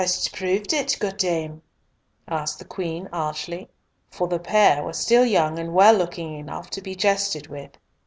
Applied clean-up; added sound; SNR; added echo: none; none; none; none.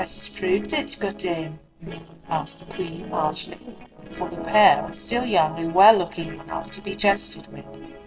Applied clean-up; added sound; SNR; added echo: neural separator model SepFormer DNS4.